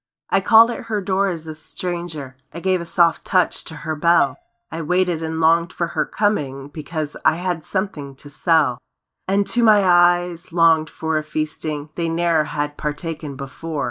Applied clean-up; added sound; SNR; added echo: neural mask model DeepFilterNet 3.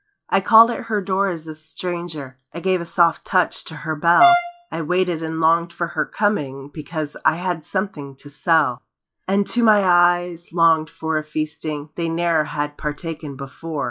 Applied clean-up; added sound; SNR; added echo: classical method log-MMSE.